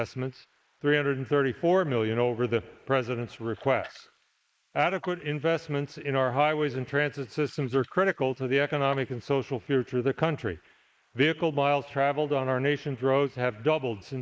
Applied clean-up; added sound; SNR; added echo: neural mask model Resemble Enhance denoiser.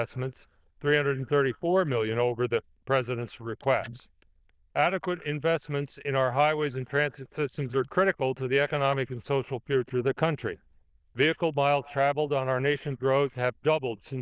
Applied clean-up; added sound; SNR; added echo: neural diffusion model UNIVERSE++.